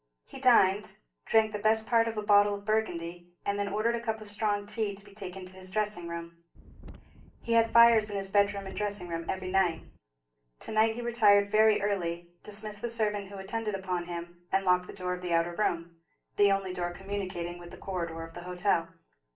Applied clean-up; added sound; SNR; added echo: none; Wind; 17 dB; reverberation time 0.3 s.